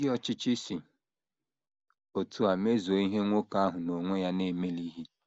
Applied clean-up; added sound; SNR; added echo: none; none; none; none.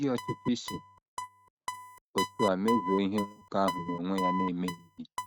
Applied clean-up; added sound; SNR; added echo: neural mask model RNNoise.